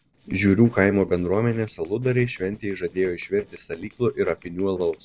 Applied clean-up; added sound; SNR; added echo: neural separator model SepFormer DNS4.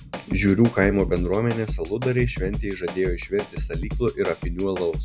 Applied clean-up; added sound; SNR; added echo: none; Drum kit; 7 dB; none.